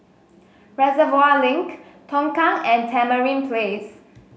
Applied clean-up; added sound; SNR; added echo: none; none; none; none.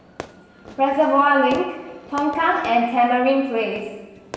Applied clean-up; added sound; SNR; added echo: none; Fireworks; 20 dB; reverberation time 1.2 s.